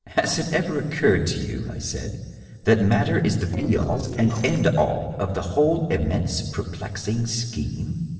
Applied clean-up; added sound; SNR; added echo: neural separator model SepFormer DNS4.